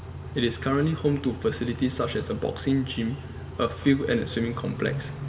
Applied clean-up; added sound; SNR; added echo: none; Idling / Accelerating, revving, vroom / Car; 9 dB; reverberation time 1.4 s.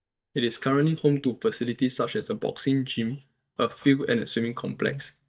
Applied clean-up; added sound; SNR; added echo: neural mask model DeepFilterNet 3.